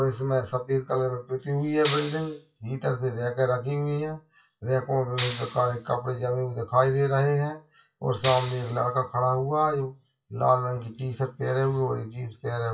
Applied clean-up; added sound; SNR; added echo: classical method WPE with log-MMSE.